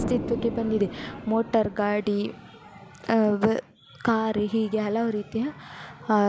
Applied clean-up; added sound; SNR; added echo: none; Explosion; 13 dB; none.